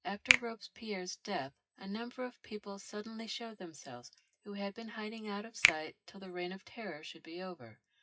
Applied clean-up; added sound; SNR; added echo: classical method WPE with log-MMSE.